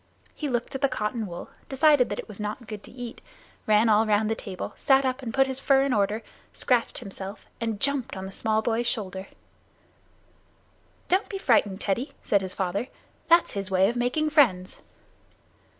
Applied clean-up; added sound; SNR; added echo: none; none; none; none.